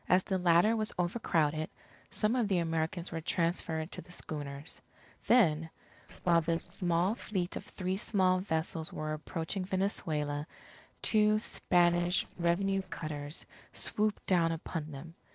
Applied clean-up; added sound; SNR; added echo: neural separator model SepFormer DNS4.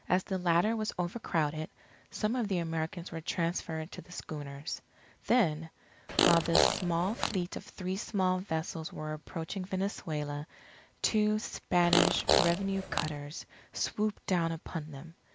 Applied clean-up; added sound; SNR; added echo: none; Fart; -2 dB; none.